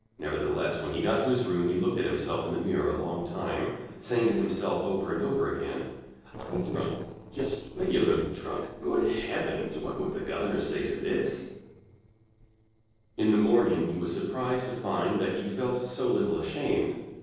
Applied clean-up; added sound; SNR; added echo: neural separator model SepFormer DNS4.